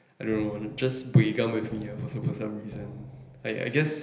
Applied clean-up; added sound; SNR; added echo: none; Drum; 15 dB; reverberation time 1.4 s.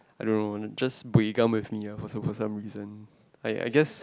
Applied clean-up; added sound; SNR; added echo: none; none; none; none.